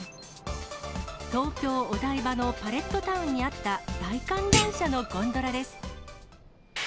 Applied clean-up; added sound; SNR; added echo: none; Thump, thud; 1 dB; none.